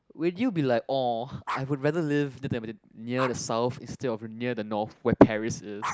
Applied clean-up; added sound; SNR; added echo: neural mask model Resemble Enhance denoiser.